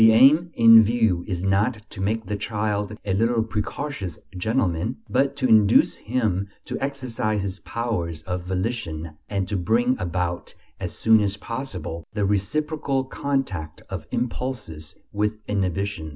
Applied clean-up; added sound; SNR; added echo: none; none; none; none.